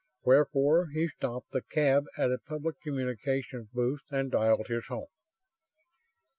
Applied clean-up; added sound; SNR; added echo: none; none; none; none.